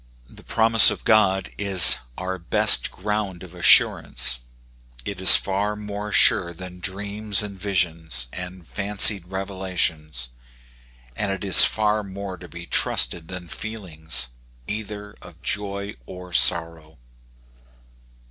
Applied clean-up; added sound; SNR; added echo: none; none; none; none.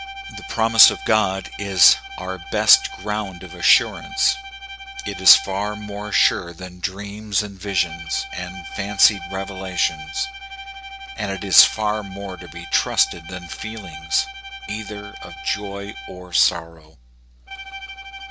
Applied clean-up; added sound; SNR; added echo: none; Bowed string instrument; 12 dB; none.